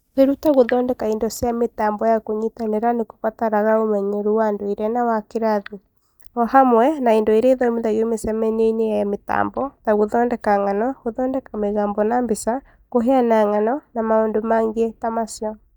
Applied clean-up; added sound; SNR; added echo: neural mask model DeepFilterNet 3.